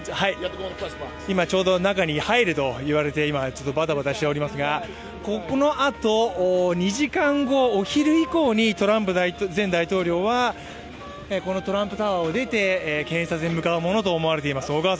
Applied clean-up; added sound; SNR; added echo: none; Wind instrument, woodwind instrument; 19 dB; none.